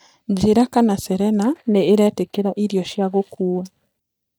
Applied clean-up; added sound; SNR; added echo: neural mask model DeepFilterNet 3.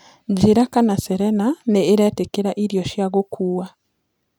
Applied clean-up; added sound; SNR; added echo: none; none; none; none.